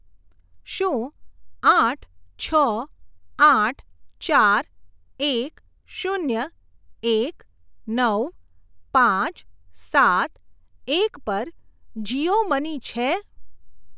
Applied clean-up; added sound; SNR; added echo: none; none; none; none.